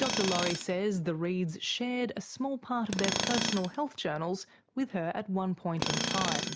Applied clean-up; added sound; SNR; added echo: none; Tools; 4 dB; none.